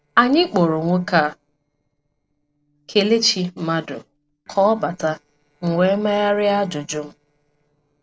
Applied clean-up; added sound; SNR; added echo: neural separator model SepFormer DNS4.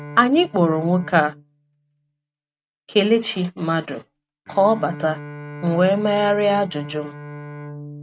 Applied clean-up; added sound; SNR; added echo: neural mask model RNNoise.